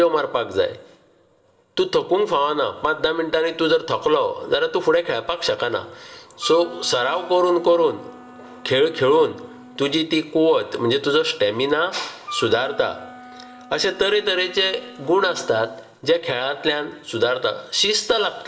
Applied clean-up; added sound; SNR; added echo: none; Wind instrument, woodwind instrument; 18 dB; reverberation time 0.5 s.